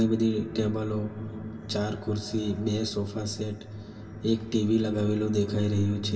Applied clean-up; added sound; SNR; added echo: none; none; none; reverberation time 0.1 s.